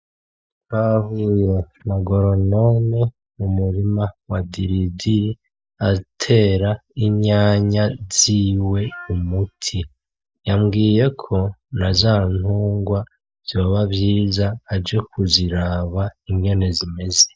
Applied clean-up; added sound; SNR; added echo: neural mask model DeepFilterNet 3.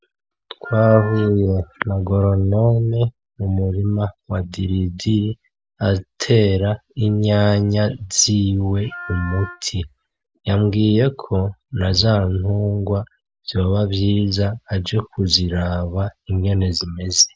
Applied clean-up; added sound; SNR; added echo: none; Wind instrument, woodwind instrument; 17 dB; none.